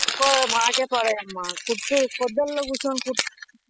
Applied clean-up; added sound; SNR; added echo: classical method spectral subtraction.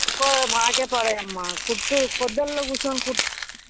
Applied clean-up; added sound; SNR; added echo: none; Domestic sounds, home sounds; 1 dB; none.